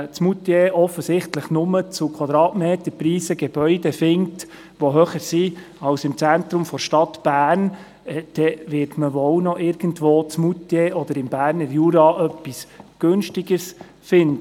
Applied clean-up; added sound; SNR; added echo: none; none; none; none.